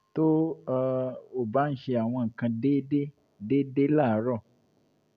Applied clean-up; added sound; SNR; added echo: none; none; none; none.